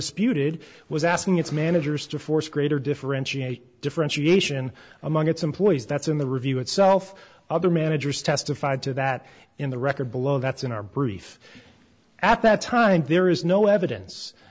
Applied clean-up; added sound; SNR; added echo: none; none; none; none.